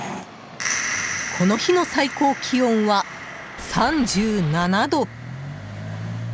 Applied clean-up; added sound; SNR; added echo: none; Boat, Water vehicle; 13 dB; none.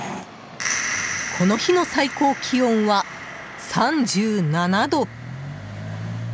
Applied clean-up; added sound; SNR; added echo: none; none; none; none.